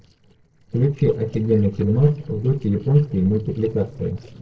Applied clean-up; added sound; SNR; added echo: neural separator model SepFormer DNS4.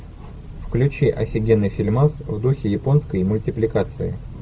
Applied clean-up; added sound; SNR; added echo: none; none; none; none.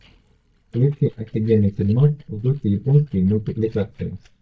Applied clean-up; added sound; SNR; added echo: neural mask model DeepFilterNet 3.